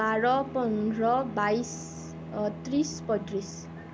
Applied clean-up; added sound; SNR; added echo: none; Bowed string instrument; 12 dB; none.